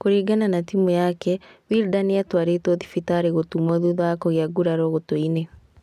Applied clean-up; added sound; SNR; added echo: none; none; none; none.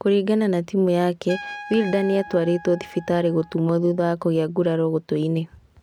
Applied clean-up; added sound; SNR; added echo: none; Trumpet; 19 dB; none.